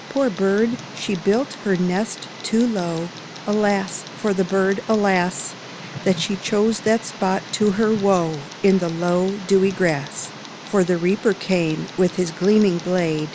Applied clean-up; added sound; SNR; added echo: none; Tick; 15 dB; none.